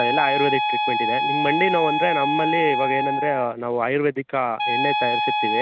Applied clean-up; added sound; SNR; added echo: none; Wind instrument, woodwind instrument; -1 dB; none.